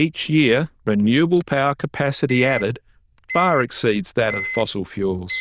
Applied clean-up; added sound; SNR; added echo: neural diffusion model UNIVERSE++.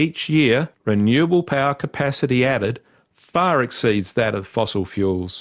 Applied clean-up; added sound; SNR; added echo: none; none; none; none.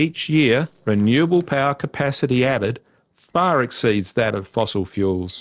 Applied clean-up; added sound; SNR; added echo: neural separator model SepFormer DNS4.